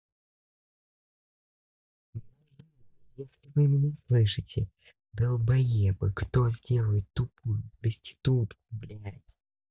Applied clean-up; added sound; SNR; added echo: neural mask model DeepFilterNet 3.